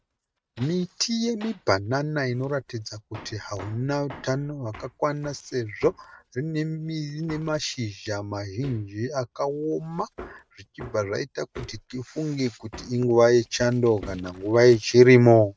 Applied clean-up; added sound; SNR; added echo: neural mask model RNNoise.